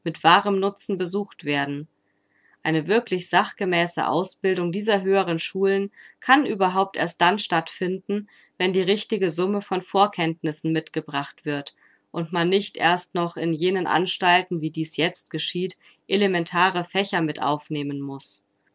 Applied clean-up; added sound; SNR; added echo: none; none; none; none.